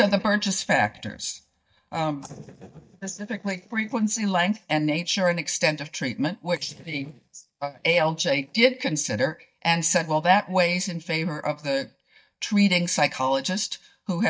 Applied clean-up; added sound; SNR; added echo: neural mask model DeepFilterNet 3.